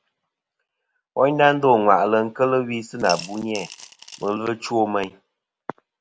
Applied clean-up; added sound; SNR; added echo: none; Coin (dropping) / Glass; 14 dB; none.